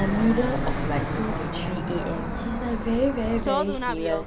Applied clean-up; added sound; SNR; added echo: none; Fixed-wing aircraft, airplane; 0 dB; none.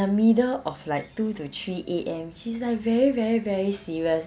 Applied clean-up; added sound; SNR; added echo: none; none; none; none.